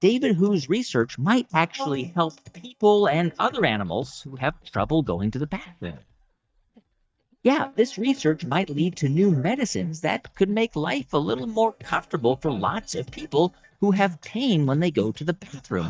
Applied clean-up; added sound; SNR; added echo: neural mask model DeepFilterNet 3.